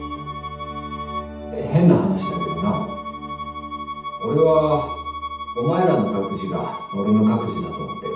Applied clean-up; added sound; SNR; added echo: none; Bowed string instrument; 10 dB; reverberation time 0.8 s.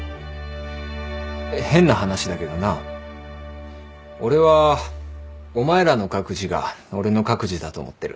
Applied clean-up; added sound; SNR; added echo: none; none; none; none.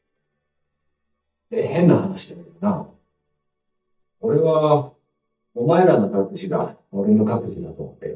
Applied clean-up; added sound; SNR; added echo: neural mask model DeepFilterNet 3.